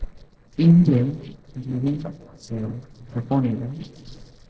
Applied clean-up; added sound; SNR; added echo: neural separator model SepFormer DNS4.